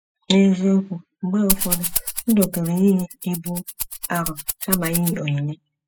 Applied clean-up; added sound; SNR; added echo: classical method spectral subtraction.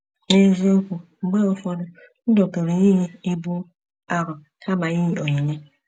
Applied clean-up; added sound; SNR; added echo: none; none; none; none.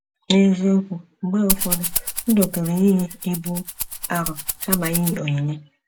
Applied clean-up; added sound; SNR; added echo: none; Rattle (instrument); 5 dB; none.